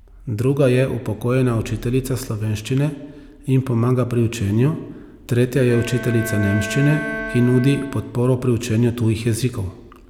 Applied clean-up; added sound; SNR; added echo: none; Bowed string instrument; 11 dB; none.